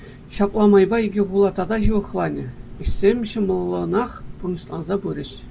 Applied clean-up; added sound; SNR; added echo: none; Engine; 20 dB; none.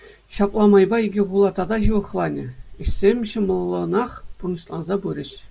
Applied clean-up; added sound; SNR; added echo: none; none; none; none.